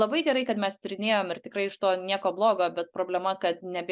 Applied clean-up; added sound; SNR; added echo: none; none; none; none.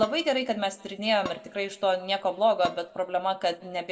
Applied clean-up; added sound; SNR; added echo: none; Dishes, pots, and pans; 16 dB; reverberation time 1.2 s.